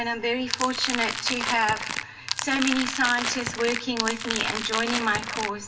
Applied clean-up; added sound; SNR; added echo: none; Crackle; 3 dB; reverberation time 0.2 s.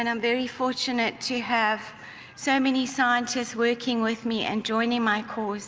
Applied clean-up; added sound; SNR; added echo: none; none; none; none.